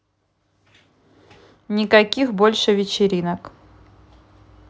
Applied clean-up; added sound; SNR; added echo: none; none; none; none.